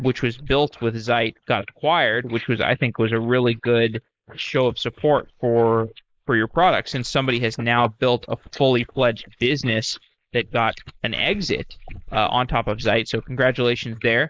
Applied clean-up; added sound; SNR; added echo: neural mask model Resemble Enhance denoiser.